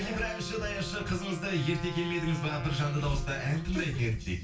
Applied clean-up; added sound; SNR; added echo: none; Wind instrument, woodwind instrument; 13 dB; reverberation time 0.3 s.